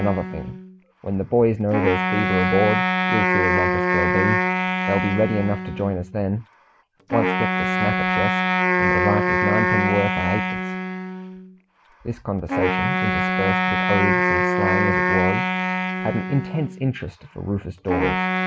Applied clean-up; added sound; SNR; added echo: none; Wind instrument, woodwind instrument; -2 dB; none.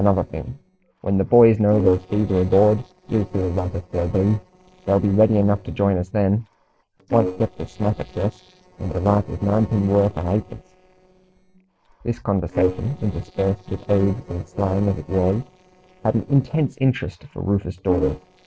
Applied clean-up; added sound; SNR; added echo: neural separator model SepFormer DNS4.